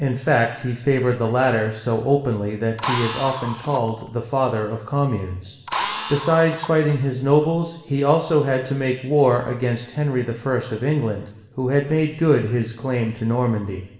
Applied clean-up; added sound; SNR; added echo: none; Drill; 8 dB; reverberation time 1.0 s.